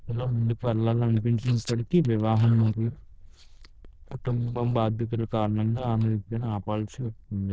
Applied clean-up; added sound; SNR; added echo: neural diffusion model UNIVERSE++.